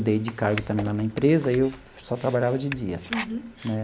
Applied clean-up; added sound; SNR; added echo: none; Sink (filling or washing) + Typing; 15 dB; none.